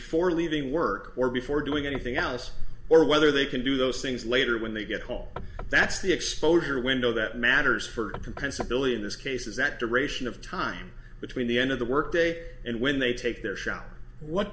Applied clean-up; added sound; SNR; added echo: none; Knock / Wood; 14 dB; reverberation time 0.4 s.